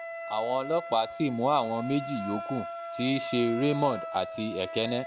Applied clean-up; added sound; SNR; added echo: none; Wind instrument, woodwind instrument; 8 dB; none.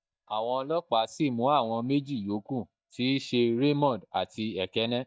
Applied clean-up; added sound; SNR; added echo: neural mask model DeepFilterNet 3.